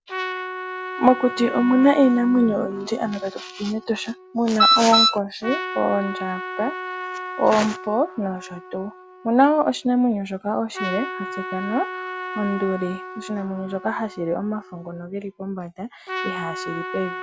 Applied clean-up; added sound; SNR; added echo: none; Trumpet; 11 dB; none.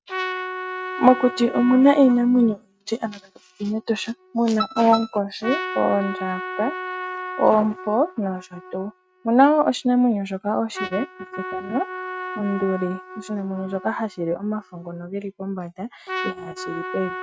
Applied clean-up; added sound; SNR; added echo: neural mask model RNNoise.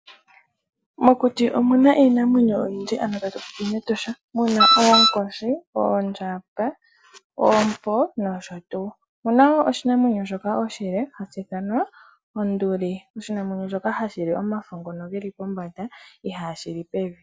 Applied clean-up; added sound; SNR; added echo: none; none; none; none.